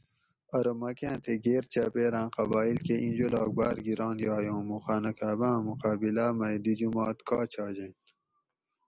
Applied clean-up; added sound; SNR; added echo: none; none; none; none.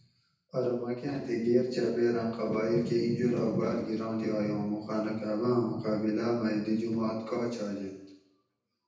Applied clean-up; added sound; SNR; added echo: none; none; none; reverberation time 0.8 s.